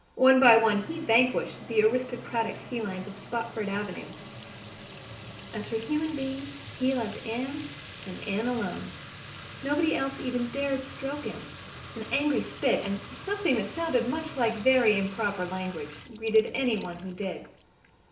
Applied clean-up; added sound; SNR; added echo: none; Fill (with liquid) / Trickle, dribble / Sink (filling or washing); 13 dB; reverberation time 0.6 s.